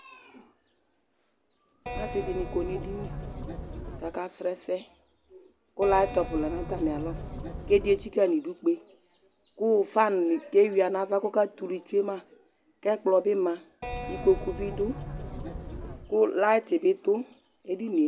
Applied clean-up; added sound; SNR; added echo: none; Keyboard (musical); 8 dB; none.